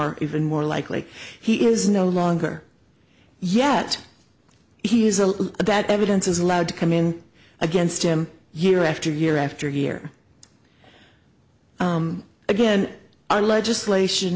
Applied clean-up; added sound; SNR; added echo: none; none; none; none.